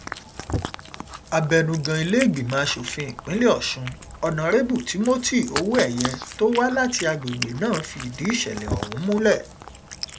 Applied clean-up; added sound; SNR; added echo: none; Cat; 10 dB; none.